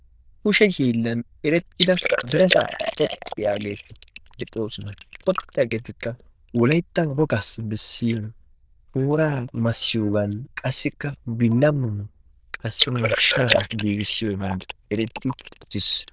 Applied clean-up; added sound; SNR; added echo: neural diffusion model UNIVERSE++.